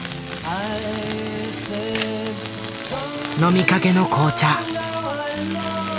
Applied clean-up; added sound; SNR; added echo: none; Tools; 10 dB; none.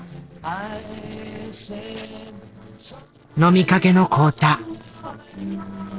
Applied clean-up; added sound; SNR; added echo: neural separator model SepFormer DNS4.